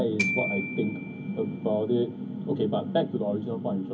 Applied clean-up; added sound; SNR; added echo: none; Glockenspiel; 9 dB; reverberation time 0.3 s.